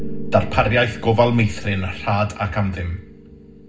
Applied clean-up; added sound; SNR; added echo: none; Piano; 9 dB; reverberation time 0.3 s.